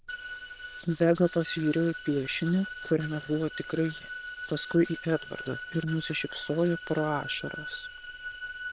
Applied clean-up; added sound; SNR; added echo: neural diffusion model UNIVERSE++.